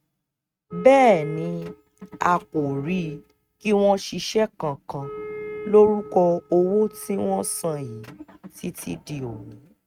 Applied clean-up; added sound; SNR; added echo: neural mask model RNNoise.